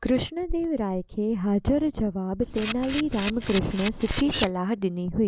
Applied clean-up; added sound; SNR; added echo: none; Camera; 5 dB; none.